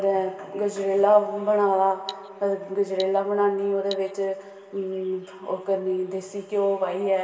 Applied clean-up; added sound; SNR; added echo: none; Cutlery, silverware; 19 dB; reverberation time 2.3 s.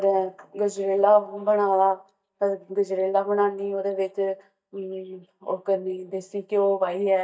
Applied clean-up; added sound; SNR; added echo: neural mask model DeepFilterNet 3.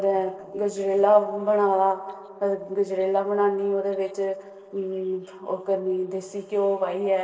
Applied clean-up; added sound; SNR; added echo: neural separator model SepFormer DNS4.